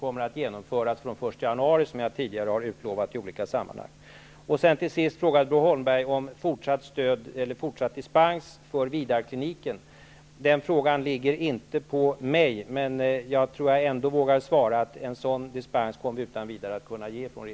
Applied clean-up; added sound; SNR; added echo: none; none; none; none.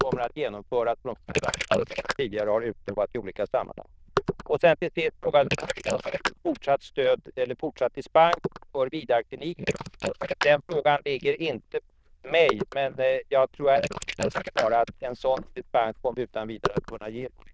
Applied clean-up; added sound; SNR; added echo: neural diffusion model UNIVERSE++.